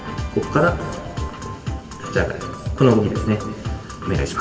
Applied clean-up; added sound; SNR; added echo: none; Organ; 19 dB; reverberation time 1.8 s.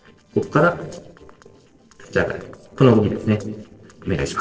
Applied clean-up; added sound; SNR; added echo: neural separator model SepFormer DNS4.